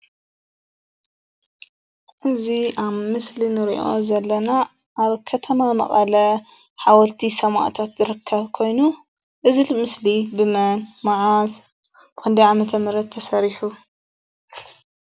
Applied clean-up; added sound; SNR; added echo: none; none; none; none.